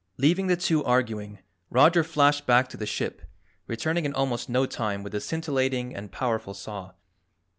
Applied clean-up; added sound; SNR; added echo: none; none; none; none.